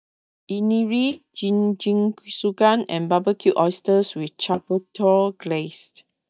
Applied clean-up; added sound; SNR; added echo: neural mask model DeepFilterNet 3.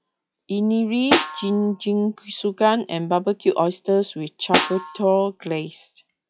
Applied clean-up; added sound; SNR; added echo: classical method log-MMSE.